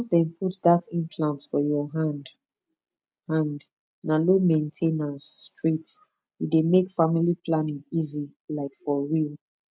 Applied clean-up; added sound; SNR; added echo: none; none; none; none.